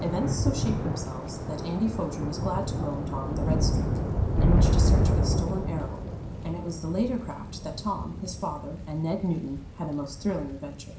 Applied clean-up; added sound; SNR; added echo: none; Thunder / Rain; -5 dB; reverberation time 0.5 s.